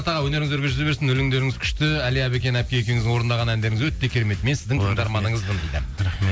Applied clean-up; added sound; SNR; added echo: none; none; none; none.